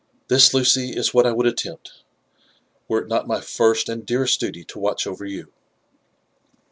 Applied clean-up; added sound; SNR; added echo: none; none; none; none.